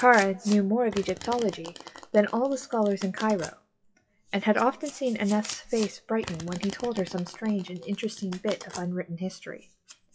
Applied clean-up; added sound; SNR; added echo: classical method WPE with log-MMSE.